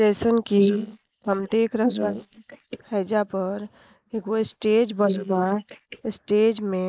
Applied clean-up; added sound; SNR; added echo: neural mask model Resemble Enhance denoiser.